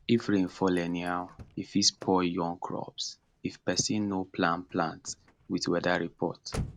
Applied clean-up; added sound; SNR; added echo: none; Slam / Car; 17 dB; none.